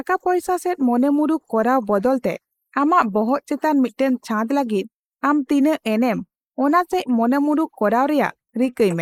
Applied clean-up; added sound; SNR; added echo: neural mask model Resemble Enhance denoiser.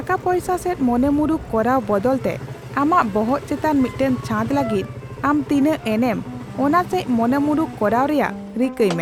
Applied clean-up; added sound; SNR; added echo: none; Engine; 12 dB; none.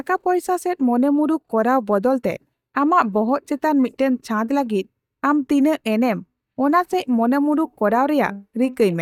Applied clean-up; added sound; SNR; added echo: neural mask model DeepFilterNet 3.